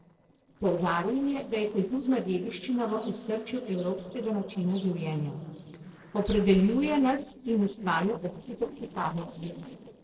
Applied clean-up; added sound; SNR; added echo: neural separator model SepFormer DNS4.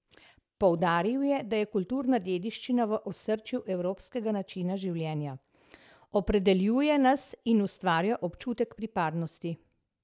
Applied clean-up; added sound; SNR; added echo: none; none; none; none.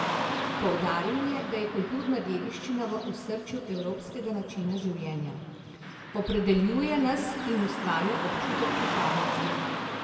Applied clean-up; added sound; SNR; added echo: none; Car passing by / Traffic noise, roadway noise; 4 dB; reverberation time 2.3 s.